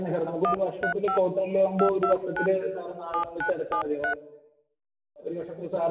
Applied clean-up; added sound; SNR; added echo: none; Telephone; 3 dB; reverberation time 1.1 s.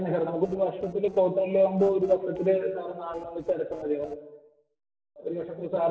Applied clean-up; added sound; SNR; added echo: neural separator model SepFormer DNS4.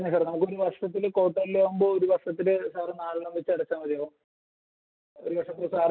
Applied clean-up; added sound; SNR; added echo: none; none; none; none.